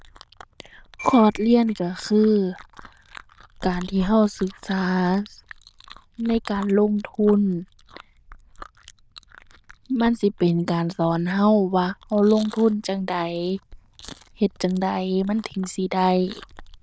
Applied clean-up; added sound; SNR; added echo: neural diffusion model UNIVERSE++.